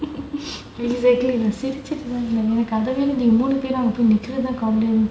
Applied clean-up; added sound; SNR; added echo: none; none; none; none.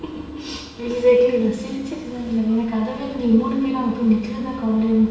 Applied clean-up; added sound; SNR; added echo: none; none; none; reverberation time 0.9 s.